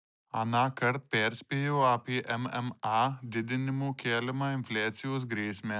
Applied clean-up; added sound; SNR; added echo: none; none; none; none.